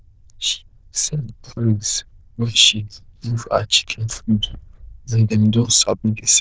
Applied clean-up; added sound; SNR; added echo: neural diffusion model UNIVERSE++.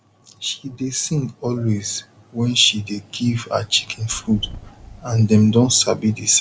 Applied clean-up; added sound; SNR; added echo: none; Purr; 20 dB; none.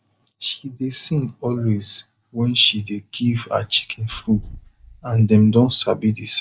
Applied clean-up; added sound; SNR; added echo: neural mask model DeepFilterNet 3.